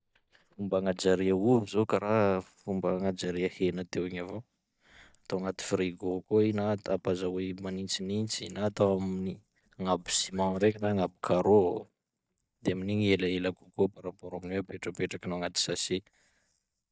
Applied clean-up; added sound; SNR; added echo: neural mask model DeepFilterNet 3.